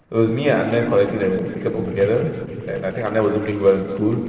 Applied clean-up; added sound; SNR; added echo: neural separator model SepFormer DNS4.